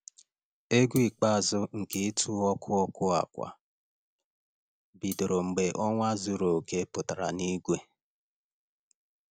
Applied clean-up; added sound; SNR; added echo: none; Cutlery, silverware; 18 dB; none.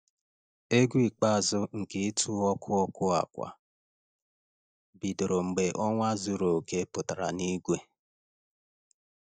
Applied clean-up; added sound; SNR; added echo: neural mask model DeepFilterNet 3.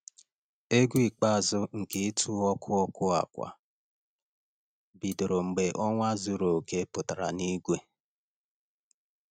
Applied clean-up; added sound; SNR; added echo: neural mask model RNNoise.